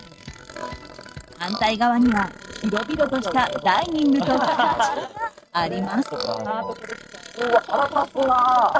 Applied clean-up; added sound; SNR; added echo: neural mask model RNNoise.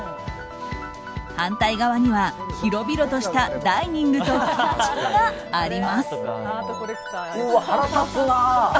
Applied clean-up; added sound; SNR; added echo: none; none; none; none.